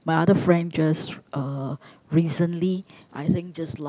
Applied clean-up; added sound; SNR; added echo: none; none; none; none.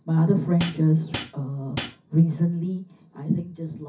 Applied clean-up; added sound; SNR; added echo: none; Hi-hat; 10 dB; reverberation time 0.3 s.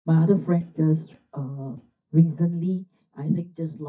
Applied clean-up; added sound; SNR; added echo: neural mask model DeepFilterNet 3.